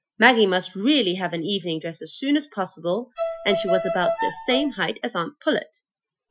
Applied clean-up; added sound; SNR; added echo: classical method Wiener filter.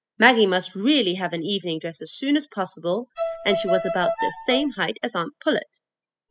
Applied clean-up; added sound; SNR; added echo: classical method spectral subtraction.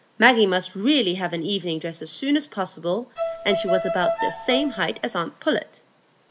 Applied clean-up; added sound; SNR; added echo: none; Bowed string instrument; 3 dB; none.